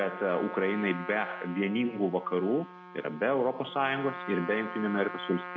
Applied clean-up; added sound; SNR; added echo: none; Trumpet; 11 dB; none.